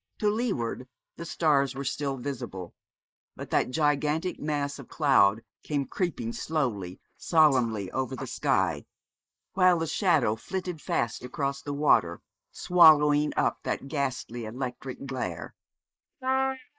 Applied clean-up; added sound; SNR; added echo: neural mask model Resemble Enhance denoiser.